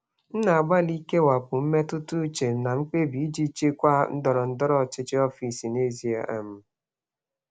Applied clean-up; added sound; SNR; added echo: none; none; none; none.